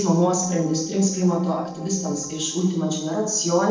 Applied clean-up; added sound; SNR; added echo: neural separator model SepFormer DNS4.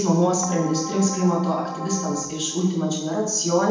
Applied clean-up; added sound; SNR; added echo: none; Keyboard (musical); 12 dB; reverberation time 0.9 s.